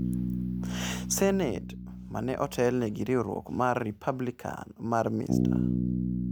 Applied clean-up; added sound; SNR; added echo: none; Bass guitar; 2 dB; none.